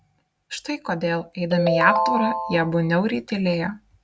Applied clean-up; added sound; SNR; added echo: none; Ringtone; 0 dB; none.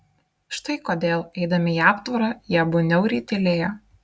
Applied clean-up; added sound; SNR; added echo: none; none; none; none.